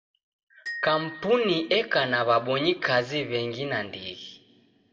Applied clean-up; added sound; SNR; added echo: none; Glockenspiel; 16 dB; reverberation time 1.2 s.